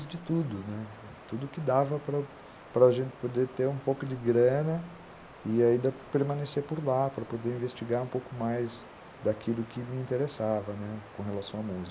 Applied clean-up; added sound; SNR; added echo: none; Water; 19 dB; none.